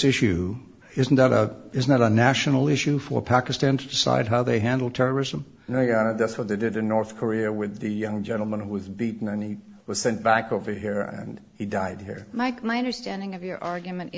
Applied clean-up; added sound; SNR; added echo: none; none; none; none.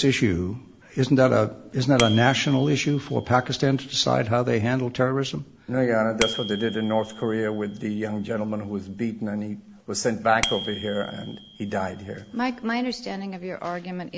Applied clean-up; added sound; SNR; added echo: none; Bicycle bell; 14 dB; none.